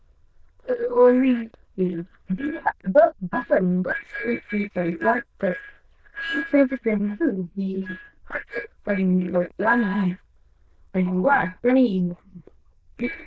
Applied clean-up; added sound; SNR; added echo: neural diffusion model UNIVERSE++.